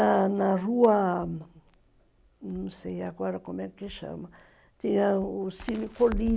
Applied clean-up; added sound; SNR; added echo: none; Crackle; 16 dB; none.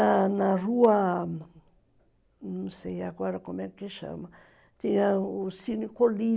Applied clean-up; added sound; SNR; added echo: none; none; none; none.